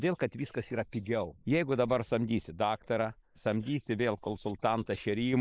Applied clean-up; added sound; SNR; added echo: neural mask model Resemble Enhance denoiser.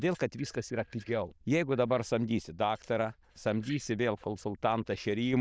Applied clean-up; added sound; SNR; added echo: neural diffusion model UNIVERSE++.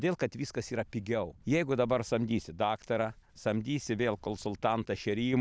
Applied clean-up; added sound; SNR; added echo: none; none; none; none.